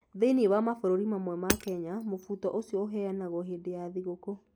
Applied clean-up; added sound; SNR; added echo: none; Hammer; 10 dB; none.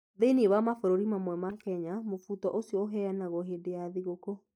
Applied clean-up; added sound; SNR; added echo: neural mask model DeepFilterNet 3.